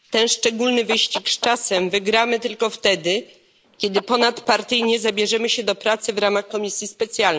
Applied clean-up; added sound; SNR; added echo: none; Chicken, rooster; 14 dB; none.